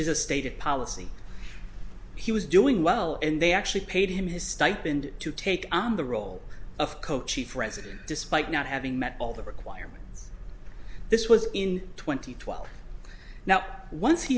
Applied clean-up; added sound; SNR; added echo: none; none; none; none.